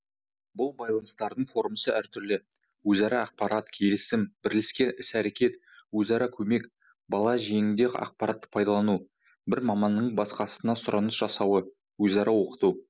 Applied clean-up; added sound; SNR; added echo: none; none; none; none.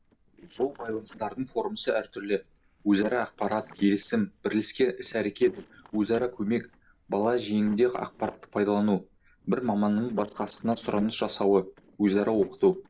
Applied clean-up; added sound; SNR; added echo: neural separator model SepFormer DNS4.